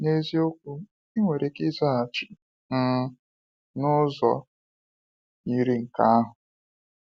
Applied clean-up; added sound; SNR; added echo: none; none; none; none.